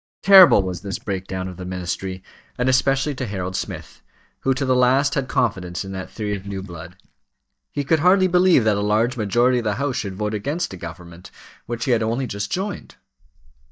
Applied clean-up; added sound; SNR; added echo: neural mask model DeepFilterNet 3.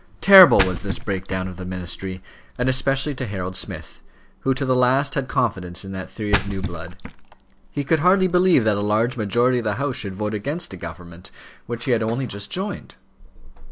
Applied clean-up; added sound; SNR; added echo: none; Splash, splatter; 8 dB; none.